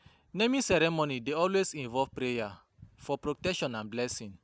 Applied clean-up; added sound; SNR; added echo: none; none; none; none.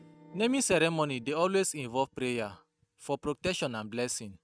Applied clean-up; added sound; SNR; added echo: neural mask model RNNoise.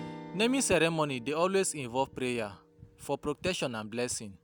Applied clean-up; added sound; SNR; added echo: none; Strum; 19 dB; none.